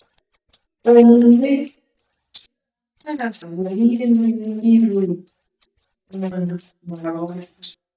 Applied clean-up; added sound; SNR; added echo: neural mask model DeepFilterNet 3.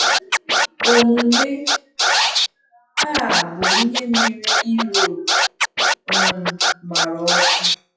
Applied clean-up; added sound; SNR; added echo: classical method WPE with log-MMSE.